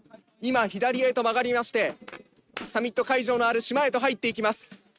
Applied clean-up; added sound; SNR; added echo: neural mask model RNNoise.